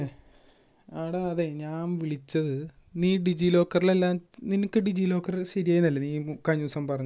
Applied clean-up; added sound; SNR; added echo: none; none; none; none.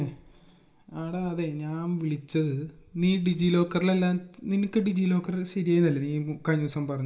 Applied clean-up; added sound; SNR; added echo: none; none; none; reverberation time 0.5 s.